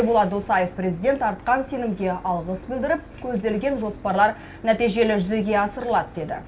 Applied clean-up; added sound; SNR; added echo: none; Engine / Boat, Water vehicle; 19 dB; reverberation time 0.5 s.